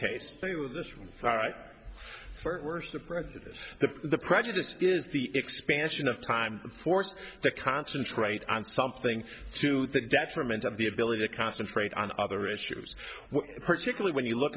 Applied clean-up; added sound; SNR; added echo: none; none; none; none.